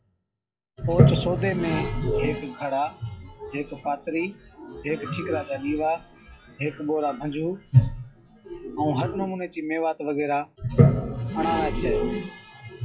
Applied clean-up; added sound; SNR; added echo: classical method log-MMSE.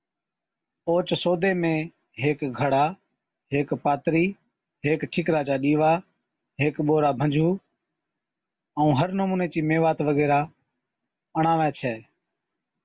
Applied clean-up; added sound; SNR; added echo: none; none; none; none.